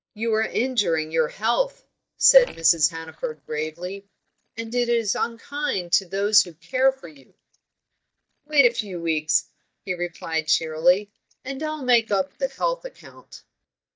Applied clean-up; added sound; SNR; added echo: neural mask model DeepFilterNet 3.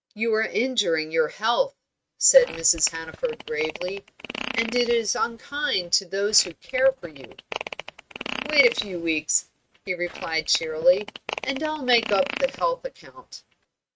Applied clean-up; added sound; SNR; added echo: neural mask model RNNoise.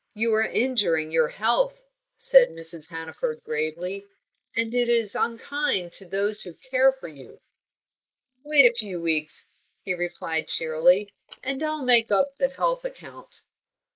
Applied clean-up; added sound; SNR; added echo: neural mask model Resemble Enhance denoiser.